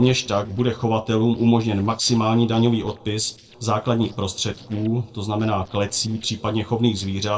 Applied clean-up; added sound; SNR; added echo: neural separator model SepFormer DNS4.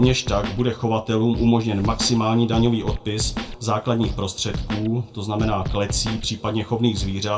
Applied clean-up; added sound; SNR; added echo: none; Scratching (performance technique); 9 dB; reverberation time 0.2 s.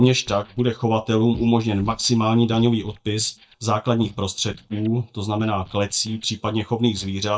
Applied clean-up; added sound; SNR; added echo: neural mask model DeepFilterNet 3.